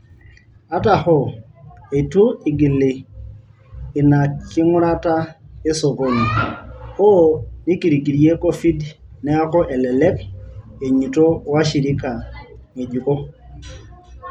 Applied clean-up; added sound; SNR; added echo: none; none; none; none.